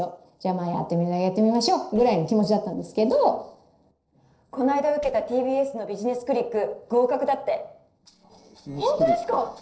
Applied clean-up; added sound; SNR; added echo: neural separator model SepFormer DNS4.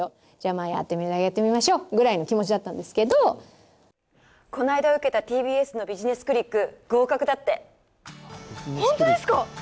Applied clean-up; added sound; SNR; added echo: none; none; none; none.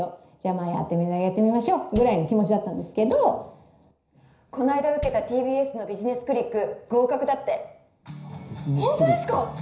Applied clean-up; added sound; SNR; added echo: none; Bass drum; 20 dB; reverberation time 0.5 s.